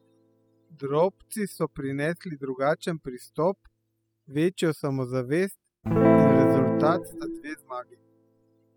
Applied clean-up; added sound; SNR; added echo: classical method spectral subtraction.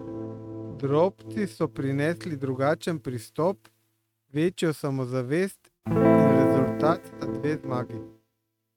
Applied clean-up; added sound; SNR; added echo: neural mask model RNNoise.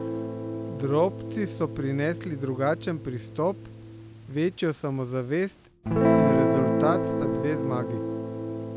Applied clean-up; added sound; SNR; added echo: none; Guitar; -1 dB; none.